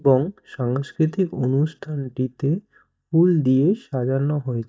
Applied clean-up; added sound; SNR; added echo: neural mask model DeepFilterNet 3.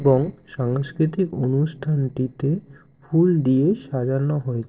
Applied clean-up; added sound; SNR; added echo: neural separator model SepFormer DNS4.